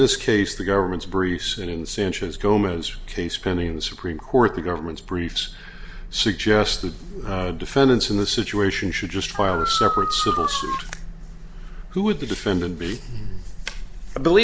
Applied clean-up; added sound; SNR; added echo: none; Dog; 1 dB; none.